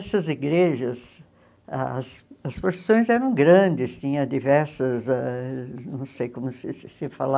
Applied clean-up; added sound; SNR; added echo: none; none; none; none.